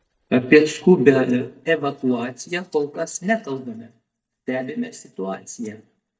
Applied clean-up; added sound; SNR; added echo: neural mask model DeepFilterNet 3.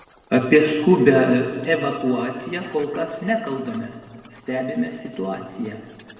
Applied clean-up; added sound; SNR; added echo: none; Wild animals; 19 dB; reverberation time 1.7 s.